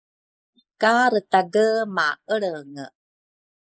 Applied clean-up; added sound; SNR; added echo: neural mask model Resemble Enhance denoiser.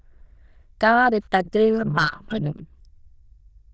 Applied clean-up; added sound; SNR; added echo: neural diffusion model UNIVERSE++.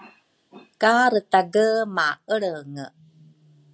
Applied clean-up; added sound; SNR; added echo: none; none; none; none.